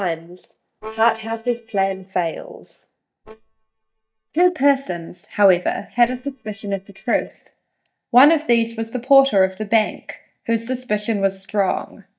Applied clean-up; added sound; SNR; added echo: neural mask model DeepFilterNet 3.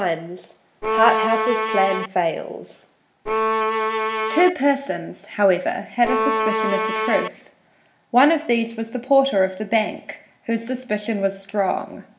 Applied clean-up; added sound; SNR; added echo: none; Bowed string instrument; -1 dB; reverberation time 0.6 s.